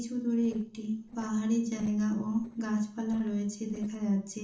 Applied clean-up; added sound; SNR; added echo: neural separator model SepFormer DNS4.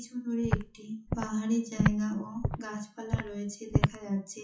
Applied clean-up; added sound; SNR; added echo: classical method WPE with log-MMSE.